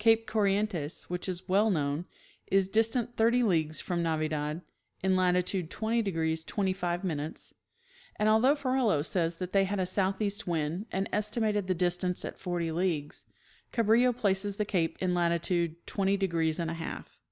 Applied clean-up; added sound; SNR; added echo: none; none; none; none.